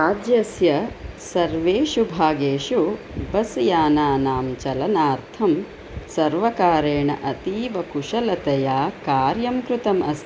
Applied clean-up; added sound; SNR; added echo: none; none; none; none.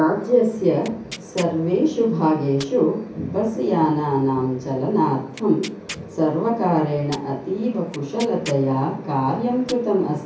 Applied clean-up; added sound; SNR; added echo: none; Tearing; 20 dB; reverberation time 0.6 s.